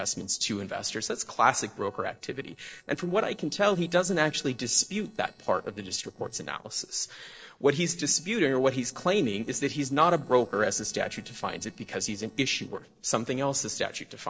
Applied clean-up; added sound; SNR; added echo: neural separator model SepFormer DNS4.